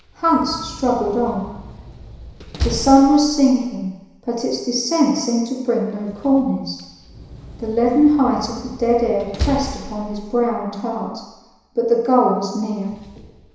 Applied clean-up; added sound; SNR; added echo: none; Slam; 14 dB; reverberation time 1.0 s.